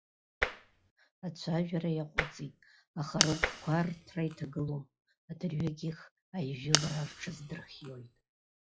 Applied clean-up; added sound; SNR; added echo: classical method log-MMSE.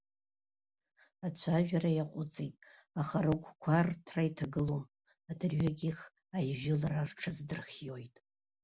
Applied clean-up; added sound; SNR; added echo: none; none; none; none.